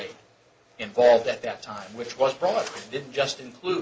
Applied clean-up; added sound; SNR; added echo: none; none; none; none.